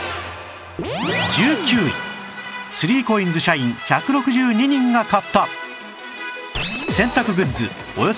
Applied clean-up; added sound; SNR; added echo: none; none; none; none.